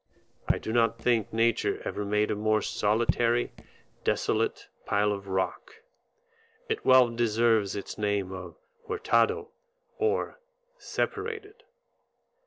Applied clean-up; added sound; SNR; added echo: neural separator model SepFormer DNS4.